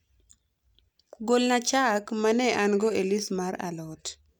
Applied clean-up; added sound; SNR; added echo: none; none; none; none.